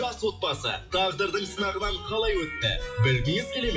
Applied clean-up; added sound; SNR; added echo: classical method WPE with log-MMSE.